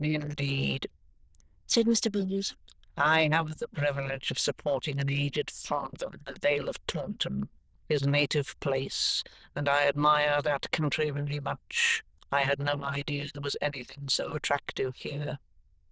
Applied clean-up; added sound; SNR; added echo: neural diffusion model UNIVERSE++.